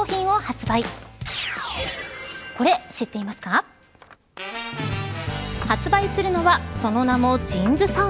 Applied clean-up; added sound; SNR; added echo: none; Clapping; 18 dB; none.